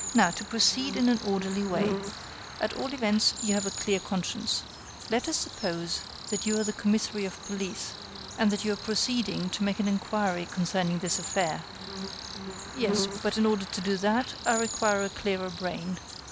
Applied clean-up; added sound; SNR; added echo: none; Cricket; 8 dB; none.